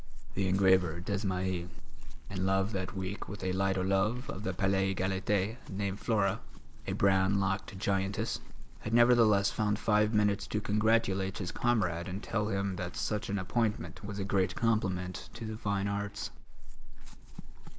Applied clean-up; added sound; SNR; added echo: none; Chewing, mastication / Livestock, farm animals, working animals; 5 dB; none.